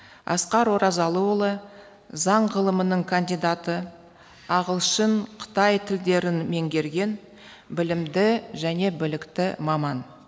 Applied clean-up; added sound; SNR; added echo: none; none; none; none.